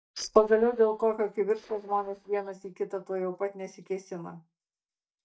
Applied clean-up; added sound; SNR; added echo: neural mask model DeepFilterNet 3.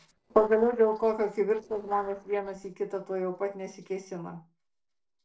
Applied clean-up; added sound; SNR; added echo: neural separator model SepFormer DNS4.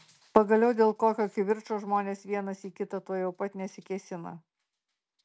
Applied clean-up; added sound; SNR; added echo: none; none; none; none.